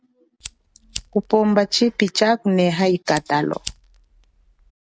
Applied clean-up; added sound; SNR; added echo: none; Fire; 18 dB; none.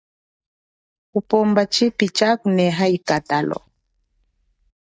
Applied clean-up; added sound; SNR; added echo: neural mask model DeepFilterNet 3.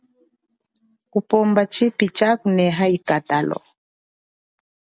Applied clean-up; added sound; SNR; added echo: none; none; none; none.